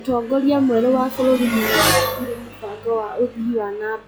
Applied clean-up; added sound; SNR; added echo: classical method log-MMSE.